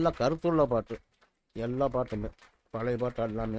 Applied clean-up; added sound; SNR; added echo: neural mask model RNNoise.